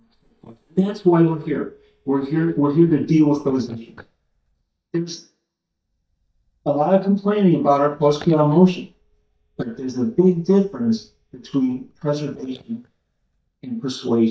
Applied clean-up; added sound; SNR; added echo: neural mask model DeepFilterNet 3.